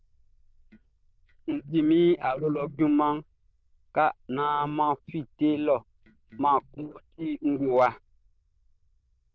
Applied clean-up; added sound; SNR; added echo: neural diffusion model UNIVERSE++.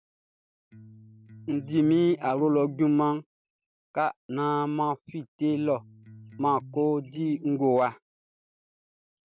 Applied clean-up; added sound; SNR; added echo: none; Electric guitar; 19 dB; none.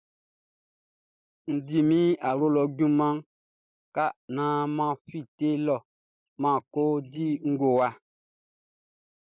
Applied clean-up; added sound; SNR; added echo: neural mask model Resemble Enhance denoiser.